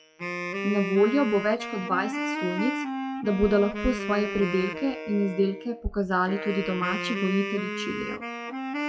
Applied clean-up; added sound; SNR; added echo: classical method WPE with log-MMSE.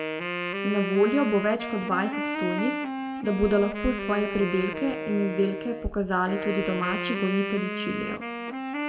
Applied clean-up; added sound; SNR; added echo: none; Wind instrument, woodwind instrument; 4 dB; reverberation time 1.3 s.